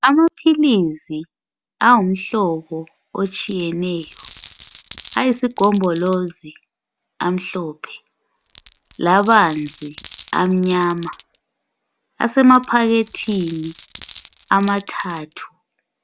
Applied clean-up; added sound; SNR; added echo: none; Glass; 15 dB; none.